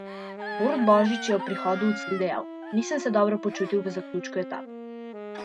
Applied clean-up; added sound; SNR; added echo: none; Wind instrument, woodwind instrument + Gasp; 9 dB; none.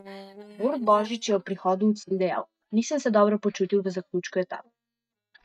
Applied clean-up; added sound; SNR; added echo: neural mask model DeepFilterNet 3.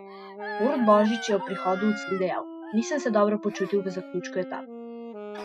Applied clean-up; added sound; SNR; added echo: classical method Wiener filter.